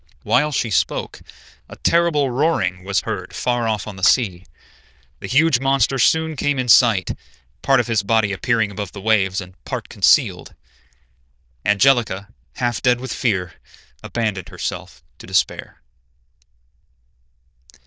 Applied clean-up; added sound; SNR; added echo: neural diffusion model UNIVERSE++.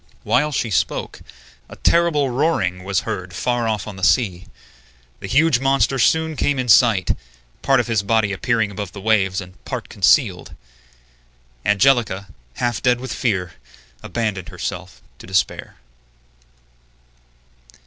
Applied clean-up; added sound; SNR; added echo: none; none; none; none.